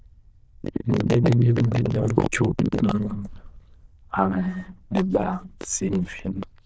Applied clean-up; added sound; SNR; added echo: neural diffusion model UNIVERSE++.